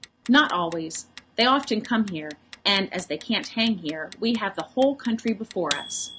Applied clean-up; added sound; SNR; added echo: none; Clock; 17 dB; none.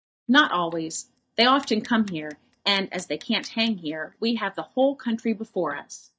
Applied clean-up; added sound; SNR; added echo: neural mask model DeepFilterNet 3.